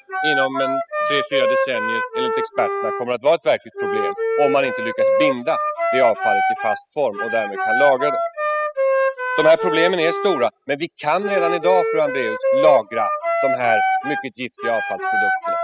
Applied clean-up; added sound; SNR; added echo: classical method spectral subtraction.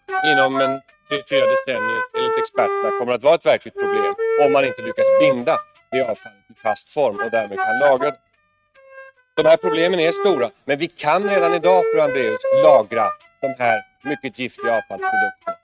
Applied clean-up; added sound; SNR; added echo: neural mask model RNNoise.